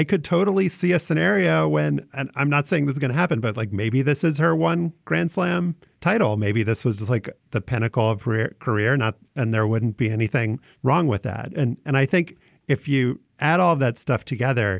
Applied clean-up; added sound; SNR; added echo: none; none; none; none.